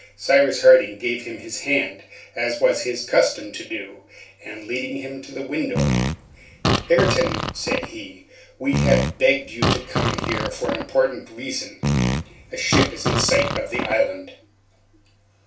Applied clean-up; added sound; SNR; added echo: none; Fart; 0 dB; reverberation time 0.3 s.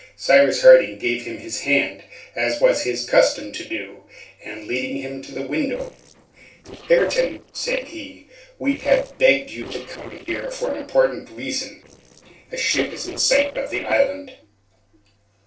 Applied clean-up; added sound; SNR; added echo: neural separator model SepFormer DNS4.